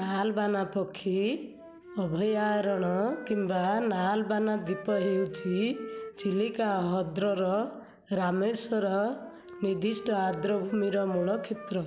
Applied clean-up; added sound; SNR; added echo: none; Wind instrument, woodwind instrument; 14 dB; none.